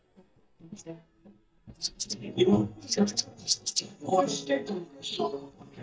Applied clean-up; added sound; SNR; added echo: neural mask model DeepFilterNet 3.